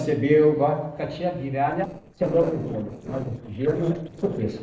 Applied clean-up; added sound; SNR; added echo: neural separator model SepFormer DNS4.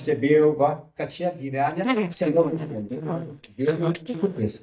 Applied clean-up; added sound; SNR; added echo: neural mask model DeepFilterNet 3.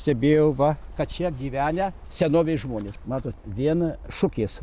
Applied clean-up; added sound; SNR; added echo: none; none; none; none.